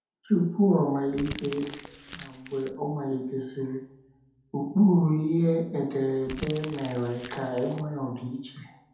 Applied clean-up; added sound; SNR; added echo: none; Crumpling, crinkling; 14 dB; reverberation time 1.9 s.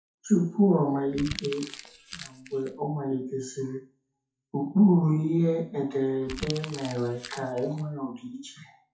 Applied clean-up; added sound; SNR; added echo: classical method WPE with log-MMSE.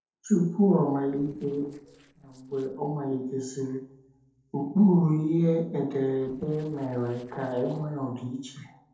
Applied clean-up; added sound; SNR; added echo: neural separator model SepFormer DNS4.